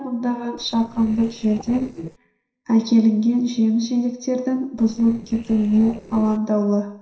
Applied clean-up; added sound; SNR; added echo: neural separator model SepFormer DNS4.